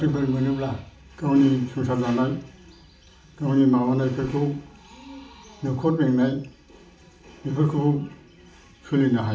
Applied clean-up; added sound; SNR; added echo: none; none; none; reverberation time 0.4 s.